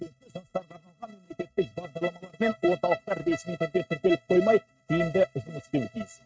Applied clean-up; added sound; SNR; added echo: neural mask model RNNoise.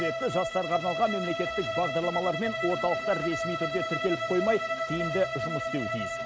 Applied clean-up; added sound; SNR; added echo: none; Bowed string instrument; 2 dB; none.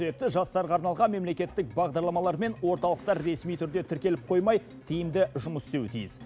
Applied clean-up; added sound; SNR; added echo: none; none; none; none.